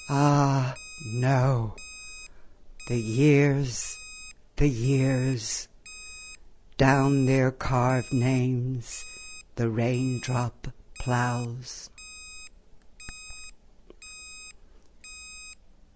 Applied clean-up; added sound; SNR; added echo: none; Alarm; 19 dB; none.